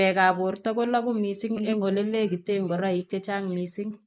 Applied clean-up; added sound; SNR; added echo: neural mask model Resemble Enhance denoiser.